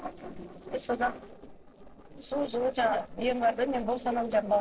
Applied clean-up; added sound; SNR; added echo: neural separator model SepFormer DNS4.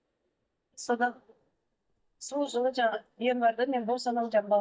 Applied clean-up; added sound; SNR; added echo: neural mask model DeepFilterNet 3.